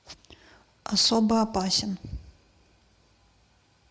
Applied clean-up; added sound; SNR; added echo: none; none; none; none.